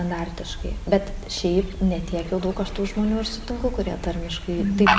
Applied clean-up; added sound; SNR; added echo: none; Fowl; 7 dB; none.